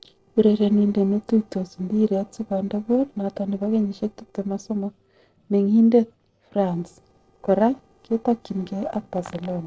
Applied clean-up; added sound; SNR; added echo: neural separator model SepFormer DNS4.